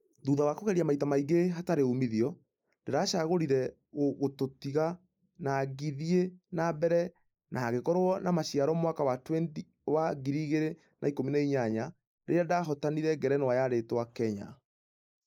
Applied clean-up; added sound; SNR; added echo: neural mask model Resemble Enhance denoiser.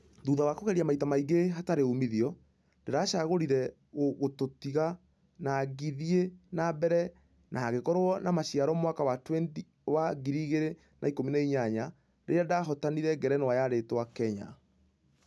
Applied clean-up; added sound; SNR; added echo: none; none; none; none.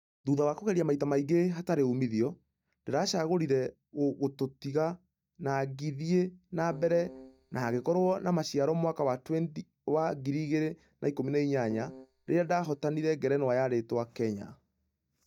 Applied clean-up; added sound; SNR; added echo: neural mask model DeepFilterNet 3.